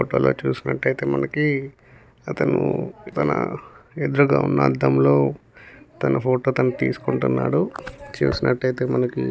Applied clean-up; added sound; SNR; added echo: none; none; none; none.